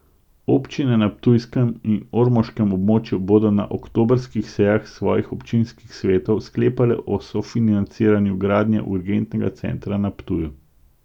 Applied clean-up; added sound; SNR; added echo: none; none; none; none.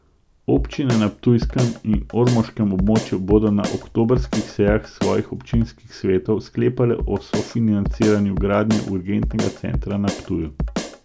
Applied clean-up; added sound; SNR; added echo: none; Drum kit; 8 dB; none.